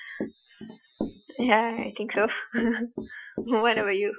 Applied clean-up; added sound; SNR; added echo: classical method Wiener filter.